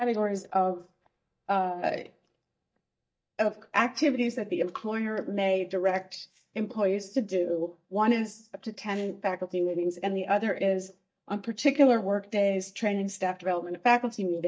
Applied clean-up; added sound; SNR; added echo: neural mask model DeepFilterNet 3.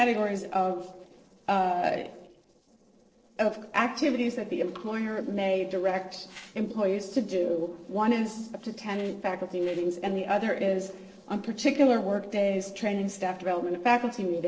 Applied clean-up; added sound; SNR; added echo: neural separator model SepFormer DNS4.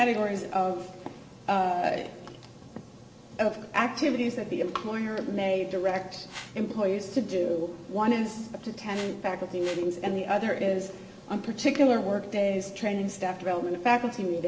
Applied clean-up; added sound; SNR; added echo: none; Whoosh, swoosh, swish; 17 dB; reverberation time 0.7 s.